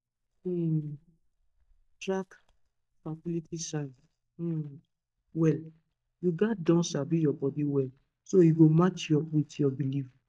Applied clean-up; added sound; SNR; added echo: neural mask model DeepFilterNet 3.